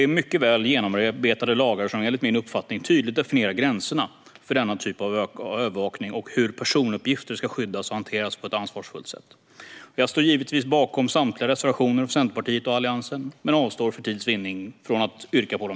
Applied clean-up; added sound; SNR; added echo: none; none; none; none.